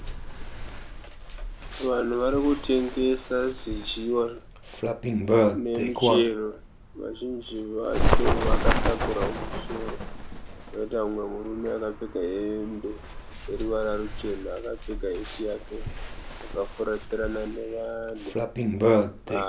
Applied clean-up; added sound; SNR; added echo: none; Bird; -2 dB; none.